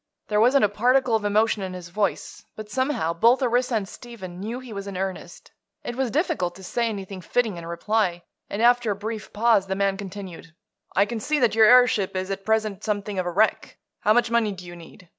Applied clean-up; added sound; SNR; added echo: none; none; none; none.